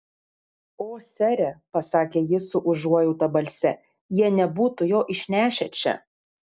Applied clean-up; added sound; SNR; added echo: none; none; none; none.